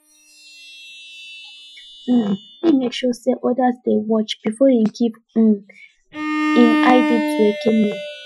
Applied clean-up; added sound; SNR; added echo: classical method Wiener filter.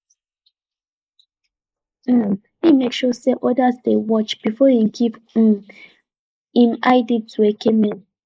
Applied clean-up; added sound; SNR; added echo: neural mask model Resemble Enhance denoiser.